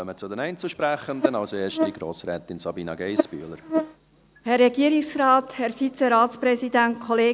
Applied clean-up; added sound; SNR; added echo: none; Buzz; 3 dB; none.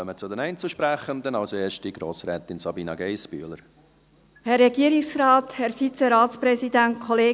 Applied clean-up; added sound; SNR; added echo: none; none; none; none.